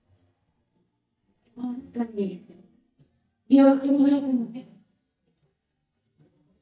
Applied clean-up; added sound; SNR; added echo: neural mask model DeepFilterNet 3.